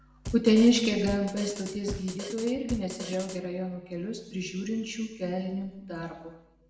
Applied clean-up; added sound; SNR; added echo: none; Drum kit; 12 dB; reverberation time 1.0 s.